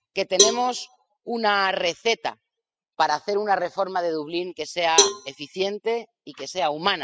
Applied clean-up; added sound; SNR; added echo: classical method spectral subtraction.